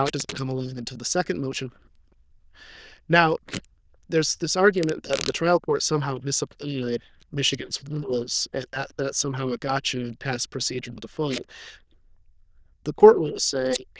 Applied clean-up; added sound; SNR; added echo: neural diffusion model UNIVERSE++.